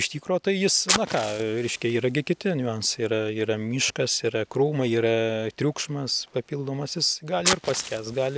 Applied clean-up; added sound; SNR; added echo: none; Fire; 10 dB; none.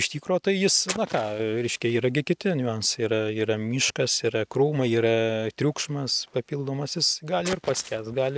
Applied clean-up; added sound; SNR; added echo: neural mask model RNNoise.